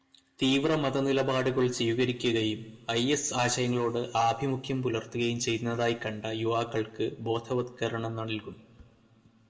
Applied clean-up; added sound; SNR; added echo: none; none; none; reverberation time 1.1 s.